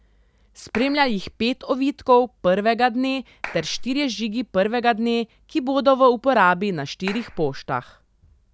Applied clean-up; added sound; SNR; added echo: none; Clapping; 14 dB; none.